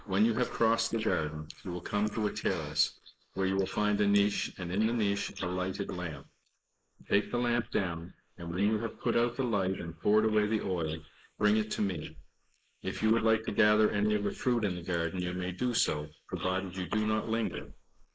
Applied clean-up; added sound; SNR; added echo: neural mask model Resemble Enhance denoiser.